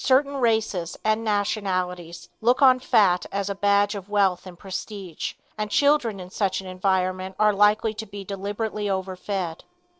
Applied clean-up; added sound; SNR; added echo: neural separator model SepFormer DNS4.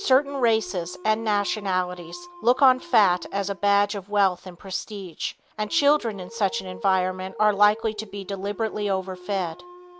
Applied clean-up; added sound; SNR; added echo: none; Dog; 19 dB; none.